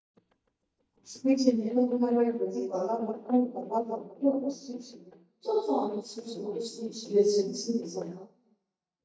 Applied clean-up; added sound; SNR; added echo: neural mask model DeepFilterNet 3.